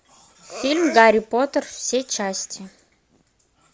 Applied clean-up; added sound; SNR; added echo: none; none; none; none.